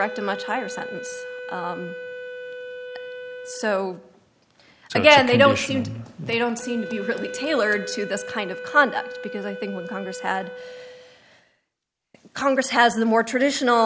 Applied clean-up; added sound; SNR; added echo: none; Wind instrument, woodwind instrument; 13 dB; none.